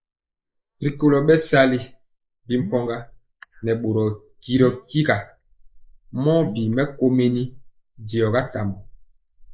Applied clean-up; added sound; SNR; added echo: neural mask model Resemble Enhance denoiser.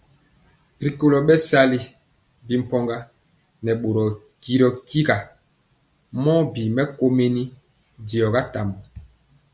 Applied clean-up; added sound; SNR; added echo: none; none; none; none.